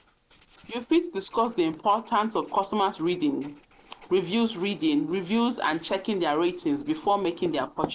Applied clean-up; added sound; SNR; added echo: none; Writing; 18 dB; none.